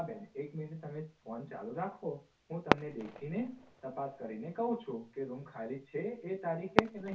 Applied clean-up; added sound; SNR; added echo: none; Fireworks; 1 dB; reverberation time 0.3 s.